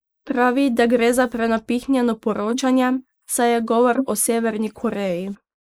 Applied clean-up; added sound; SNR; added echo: neural mask model Resemble Enhance denoiser.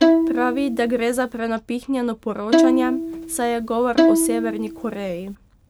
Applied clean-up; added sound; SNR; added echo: none; Bowed string instrument; -3 dB; none.